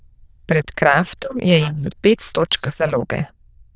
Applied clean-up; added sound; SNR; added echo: neural diffusion model UNIVERSE++.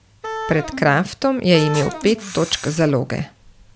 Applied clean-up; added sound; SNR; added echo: none; Camera + Wind instrument, woodwind instrument; 11 dB; none.